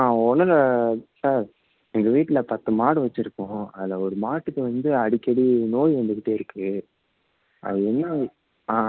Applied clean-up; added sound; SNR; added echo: none; none; none; none.